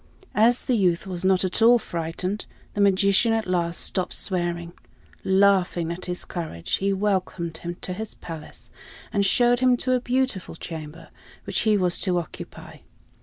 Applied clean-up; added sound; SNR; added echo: none; none; none; none.